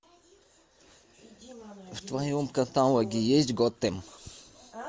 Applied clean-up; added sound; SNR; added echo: none; none; none; none.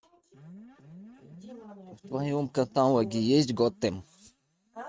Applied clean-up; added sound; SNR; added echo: neural mask model RNNoise.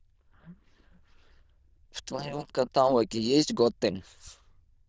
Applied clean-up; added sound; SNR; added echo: neural diffusion model UNIVERSE++.